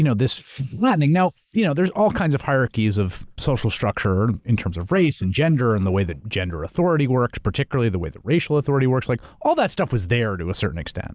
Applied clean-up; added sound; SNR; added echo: neural mask model Resemble Enhance denoiser.